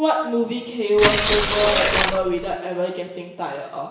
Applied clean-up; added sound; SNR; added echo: none; Tearing; -1 dB; reverberation time 1.0 s.